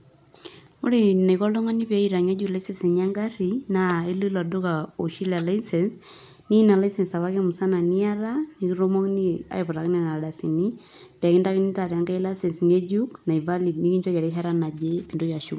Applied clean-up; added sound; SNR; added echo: none; none; none; none.